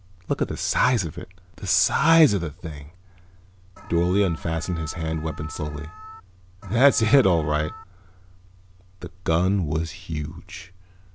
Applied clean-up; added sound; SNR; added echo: none; Alarm; 17 dB; none.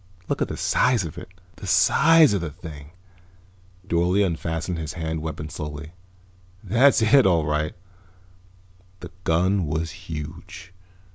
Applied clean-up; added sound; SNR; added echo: none; none; none; none.